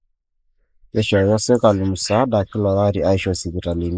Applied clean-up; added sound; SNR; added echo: neural mask model Resemble Enhance denoiser.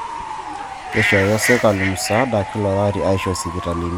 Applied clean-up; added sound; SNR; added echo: none; Bird / Fowl; 5 dB; none.